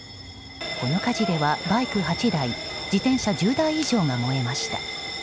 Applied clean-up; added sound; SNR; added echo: none; none; none; none.